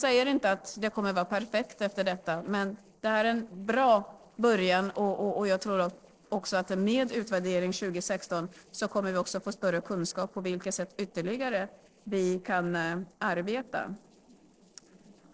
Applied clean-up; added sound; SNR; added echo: neural separator model SepFormer DNS4.